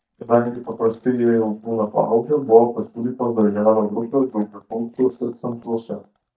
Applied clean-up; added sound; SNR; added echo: neural mask model DeepFilterNet 3.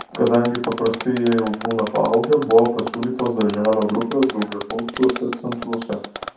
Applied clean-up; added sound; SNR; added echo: none; Mechanisms; 12 dB; reverberation time 0.6 s.